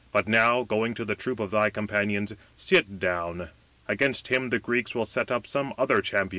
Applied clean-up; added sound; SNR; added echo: none; none; none; none.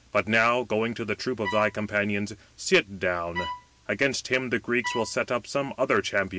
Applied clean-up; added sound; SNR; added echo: none; Bowed string instrument; 10 dB; none.